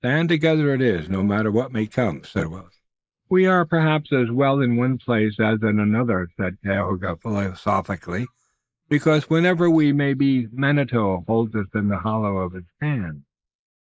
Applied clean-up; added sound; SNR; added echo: neural mask model Resemble Enhance denoiser.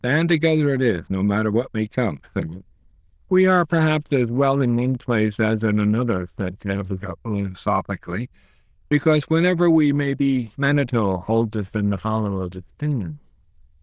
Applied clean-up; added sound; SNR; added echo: neural diffusion model UNIVERSE++.